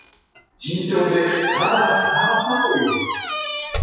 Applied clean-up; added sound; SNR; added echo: classical method WPE with log-MMSE.